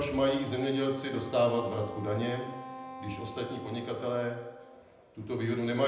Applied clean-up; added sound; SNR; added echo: none; Wind instrument, woodwind instrument; 14 dB; reverberation time 0.8 s.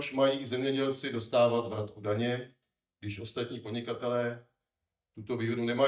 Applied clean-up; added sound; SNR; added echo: neural mask model DeepFilterNet 3.